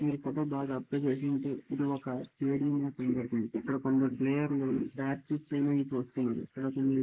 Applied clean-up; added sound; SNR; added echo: neural mask model Resemble Enhance denoiser.